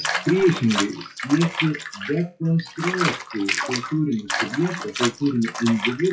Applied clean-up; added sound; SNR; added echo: classical method WPE with log-MMSE.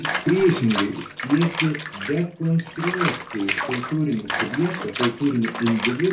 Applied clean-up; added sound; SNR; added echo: none; Bathtub (filling or washing) / Water; 6 dB; reverberation time 0.3 s.